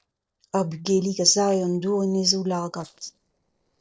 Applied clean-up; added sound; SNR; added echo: neural separator model SepFormer DNS4.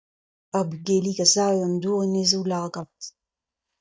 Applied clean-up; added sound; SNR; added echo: neural mask model DeepFilterNet 3.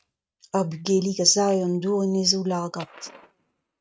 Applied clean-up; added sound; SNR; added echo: neural mask model RNNoise.